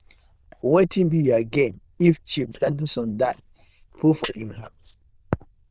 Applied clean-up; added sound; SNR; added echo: neural diffusion model UNIVERSE++.